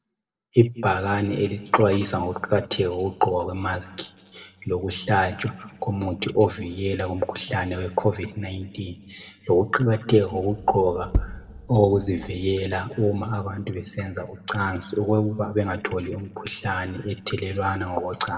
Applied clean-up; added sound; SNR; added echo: neural separator model SepFormer DNS4.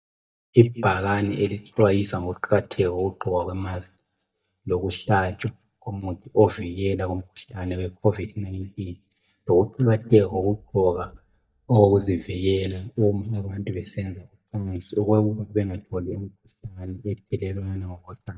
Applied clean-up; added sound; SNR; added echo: neural mask model DeepFilterNet 3.